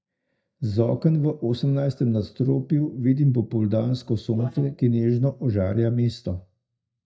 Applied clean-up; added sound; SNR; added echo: neural mask model DeepFilterNet 3.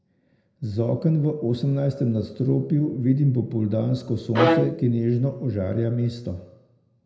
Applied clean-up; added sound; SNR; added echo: none; Bowed string instrument; 2 dB; reverberation time 0.7 s.